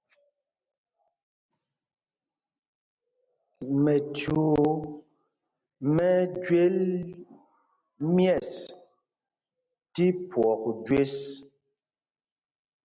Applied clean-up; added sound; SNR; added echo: none; none; none; none.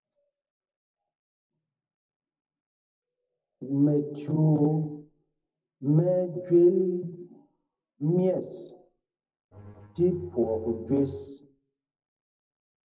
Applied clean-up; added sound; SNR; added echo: neural separator model SepFormer DNS4.